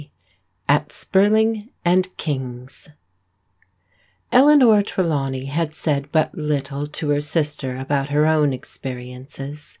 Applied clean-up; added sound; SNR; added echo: none; none; none; none.